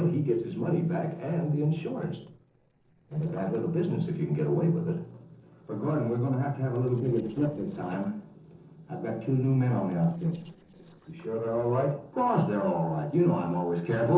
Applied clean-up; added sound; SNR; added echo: neural separator model SepFormer DNS4.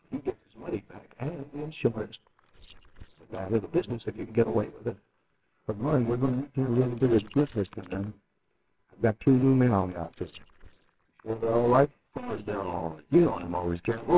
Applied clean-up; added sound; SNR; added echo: neural separator model SepFormer WHAMR!.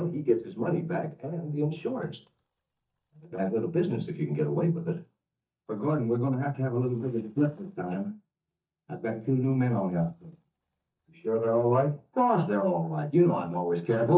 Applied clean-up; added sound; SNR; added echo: neural mask model DeepFilterNet 3.